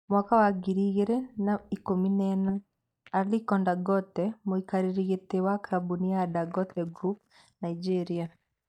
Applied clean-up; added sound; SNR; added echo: neural mask model DeepFilterNet 3.